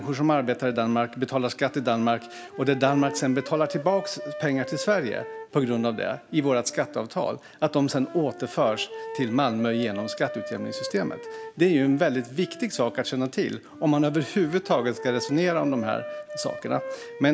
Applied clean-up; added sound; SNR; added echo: none; Wind instrument, woodwind instrument; 13 dB; none.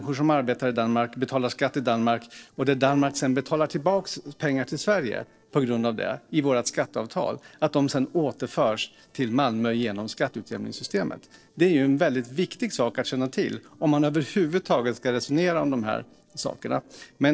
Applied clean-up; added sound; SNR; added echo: neural separator model SepFormer DNS4.